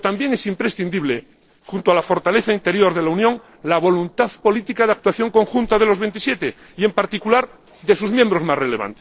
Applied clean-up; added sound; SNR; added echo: neural separator model SepFormer DNS4.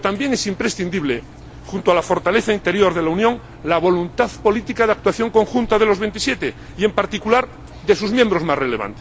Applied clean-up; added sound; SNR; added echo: none; Engine; 19 dB; none.